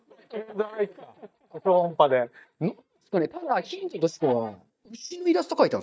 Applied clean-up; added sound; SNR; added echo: neural mask model DeepFilterNet 3.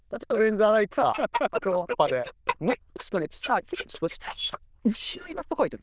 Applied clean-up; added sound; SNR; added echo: neural diffusion model UNIVERSE++.